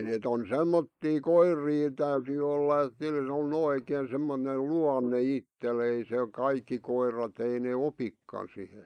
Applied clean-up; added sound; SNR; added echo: neural mask model Resemble Enhance denoiser.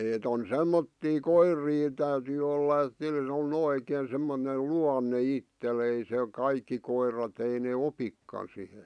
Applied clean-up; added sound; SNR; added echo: none; none; none; none.